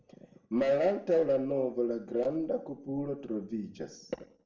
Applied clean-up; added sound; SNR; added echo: none; none; none; reverberation time 0.4 s.